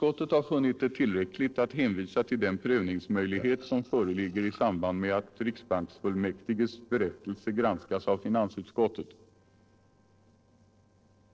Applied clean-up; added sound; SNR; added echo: neural separator model SepFormer DNS4.